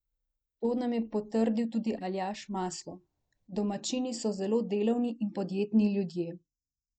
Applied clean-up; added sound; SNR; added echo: neural mask model DeepFilterNet 3.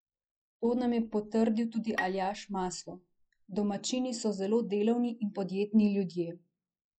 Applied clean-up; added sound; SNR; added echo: classical method log-MMSE.